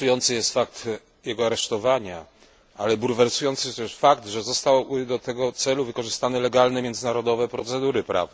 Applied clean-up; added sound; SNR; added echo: none; none; none; none.